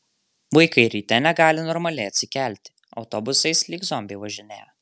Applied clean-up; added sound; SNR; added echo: none; none; none; none.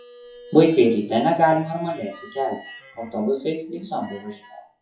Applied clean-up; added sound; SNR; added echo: classical method WPE with log-MMSE.